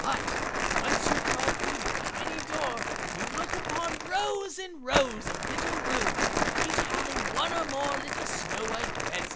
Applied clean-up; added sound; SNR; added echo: none; Crumpling, crinkling; -4 dB; none.